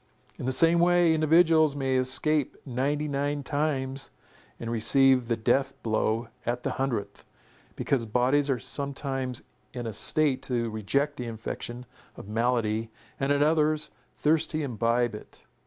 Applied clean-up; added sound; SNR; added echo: none; none; none; none.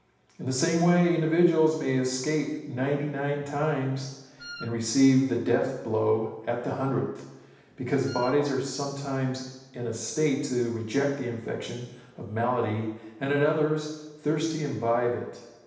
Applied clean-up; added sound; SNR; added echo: none; Wind instrument, woodwind instrument; 16 dB; reverberation time 0.9 s.